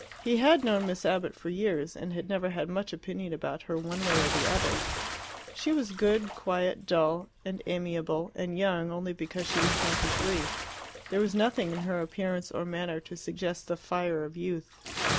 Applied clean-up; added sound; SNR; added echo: none; Bathtub (filling or washing) / Splash, splatter; 6 dB; none.